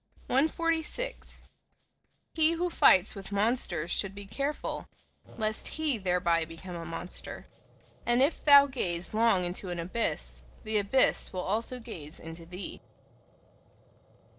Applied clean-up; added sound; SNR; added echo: neural separator model SepFormer DNS4.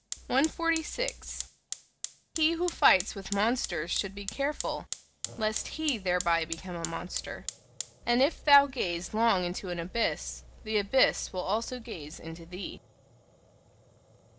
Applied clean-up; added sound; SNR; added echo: none; Fire; 13 dB; none.